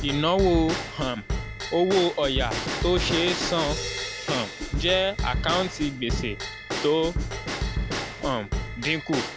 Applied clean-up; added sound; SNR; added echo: none; Bell / Drum / Drum kit; 3 dB; none.